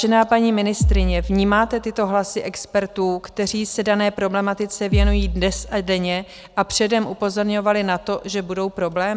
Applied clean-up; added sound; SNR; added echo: none; Bass drum; 2 dB; none.